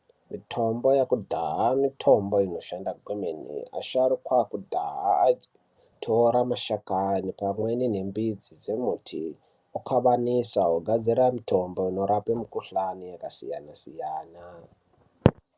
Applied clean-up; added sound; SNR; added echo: none; none; none; none.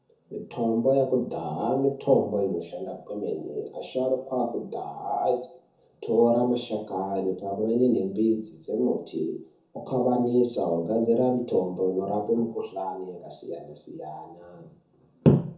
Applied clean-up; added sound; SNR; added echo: none; none; none; reverberation time 0.5 s.